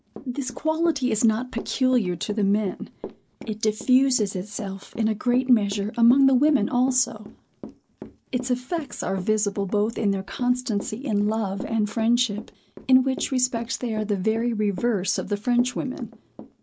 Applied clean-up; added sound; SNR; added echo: none; Walk, footsteps / Run; 17 dB; none.